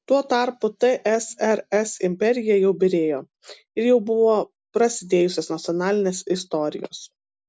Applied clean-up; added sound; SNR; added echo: none; none; none; none.